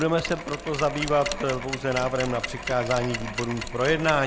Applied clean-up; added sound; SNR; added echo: none; Mechanisms; 8 dB; none.